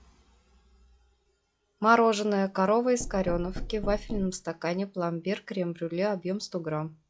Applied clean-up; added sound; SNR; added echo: classical method log-MMSE.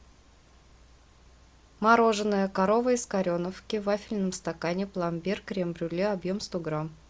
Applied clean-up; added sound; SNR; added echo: none; none; none; none.